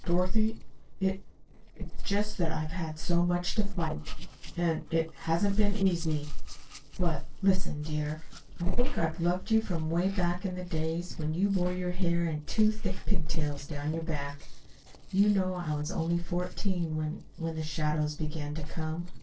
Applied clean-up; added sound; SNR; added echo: neural separator model SepFormer DNS4.